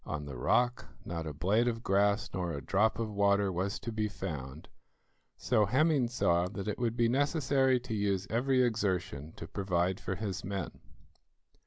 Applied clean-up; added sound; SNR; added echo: none; none; none; none.